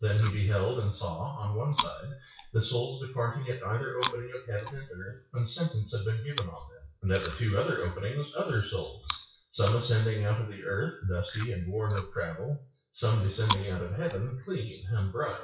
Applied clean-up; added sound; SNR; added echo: classical method WPE with log-MMSE.